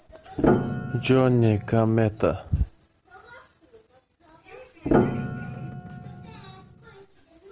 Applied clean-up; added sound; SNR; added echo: none; Piano; 1 dB; none.